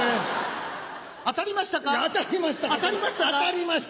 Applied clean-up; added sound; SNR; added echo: none; none; none; none.